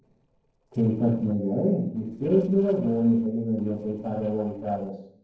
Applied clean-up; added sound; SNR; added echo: neural separator model SepFormer DNS4.